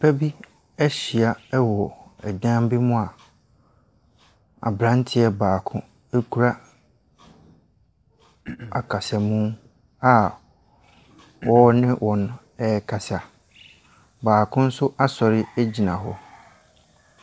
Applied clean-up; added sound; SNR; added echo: none; Cough; 14 dB; none.